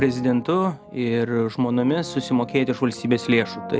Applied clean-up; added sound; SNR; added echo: none; Motor vehicle (road) + Brass instrument; 16 dB; none.